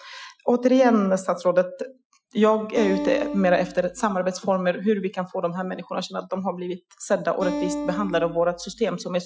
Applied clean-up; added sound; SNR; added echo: classical method Wiener filter.